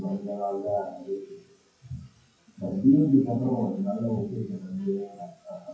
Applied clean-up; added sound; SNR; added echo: classical method WPE with log-MMSE.